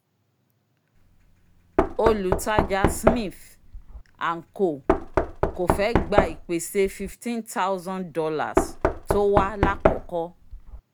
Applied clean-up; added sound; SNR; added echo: none; Knock; -2 dB; none.